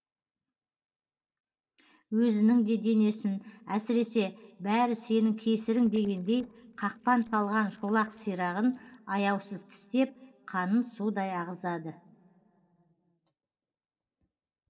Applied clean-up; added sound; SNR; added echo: neural separator model SepFormer DNS4.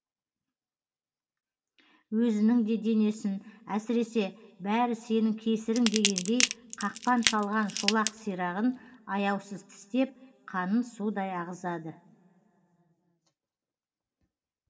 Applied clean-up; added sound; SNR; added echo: none; Crackle / Crushing; 2 dB; reverberation time 2.4 s.